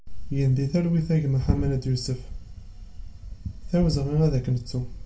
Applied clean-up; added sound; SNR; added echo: none; none; none; reverberation time 0.2 s.